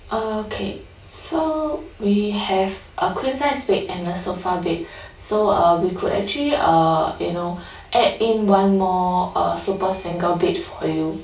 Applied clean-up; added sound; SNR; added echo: none; none; none; reverberation time 0.3 s.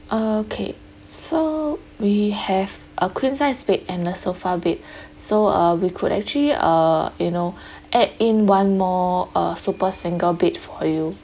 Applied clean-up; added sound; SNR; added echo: none; none; none; none.